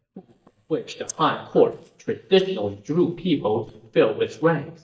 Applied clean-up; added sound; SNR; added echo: neural mask model DeepFilterNet 3.